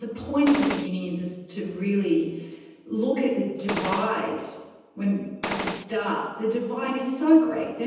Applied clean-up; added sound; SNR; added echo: none; Gunshot, gunfire; 3 dB; reverberation time 1.1 s.